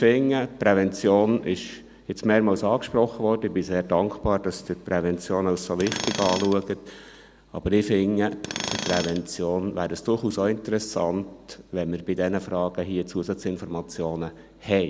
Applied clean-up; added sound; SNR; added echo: none; Tools; 8 dB; none.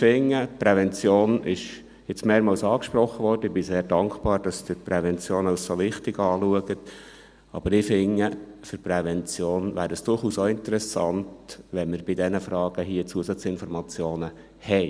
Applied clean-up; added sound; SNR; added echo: none; none; none; none.